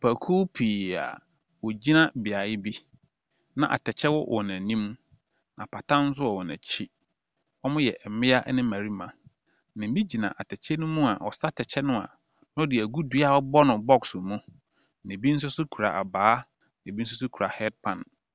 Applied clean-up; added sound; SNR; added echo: none; none; none; none.